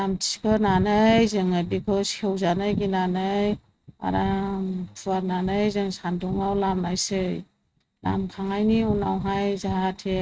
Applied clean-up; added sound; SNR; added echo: neural mask model RNNoise.